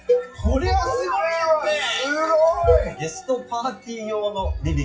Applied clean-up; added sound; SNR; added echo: classical method WPE with log-MMSE.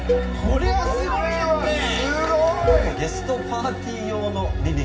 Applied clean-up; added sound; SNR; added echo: none; Cowbell; 8 dB; reverberation time 0.4 s.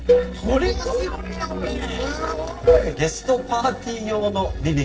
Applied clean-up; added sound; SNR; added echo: neural separator model SepFormer DNS4.